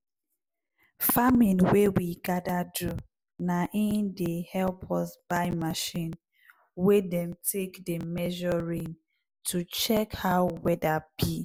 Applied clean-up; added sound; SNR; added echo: none; none; none; none.